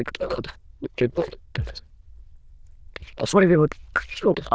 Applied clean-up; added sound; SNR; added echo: neural diffusion model UNIVERSE++.